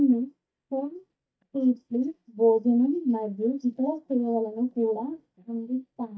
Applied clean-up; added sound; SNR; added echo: neural mask model DeepFilterNet 3.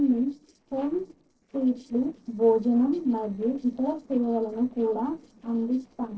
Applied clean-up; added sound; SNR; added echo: neural separator model SepFormer DNS4.